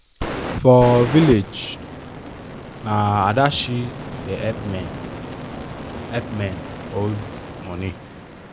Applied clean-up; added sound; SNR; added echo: none; Fire; 10 dB; none.